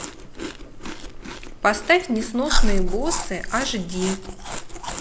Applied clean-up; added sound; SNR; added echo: none; Chewing, mastication; -1 dB; none.